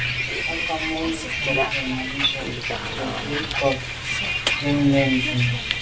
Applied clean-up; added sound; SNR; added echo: none; Bus; 0 dB; reverberation time 0.2 s.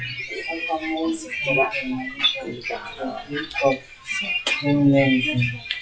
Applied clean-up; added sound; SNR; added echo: classical method WPE with log-MMSE.